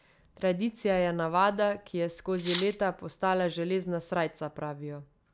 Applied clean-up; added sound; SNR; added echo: none; Cutlery, silverware; -4 dB; none.